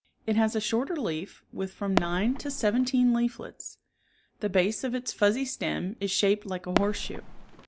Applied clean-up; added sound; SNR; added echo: none; Fireworks; 4 dB; none.